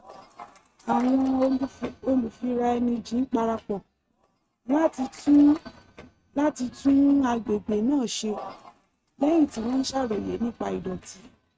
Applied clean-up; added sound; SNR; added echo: neural mask model RNNoise.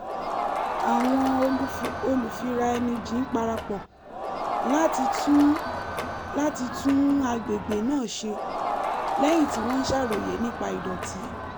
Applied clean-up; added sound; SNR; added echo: none; Crowd; 4 dB; none.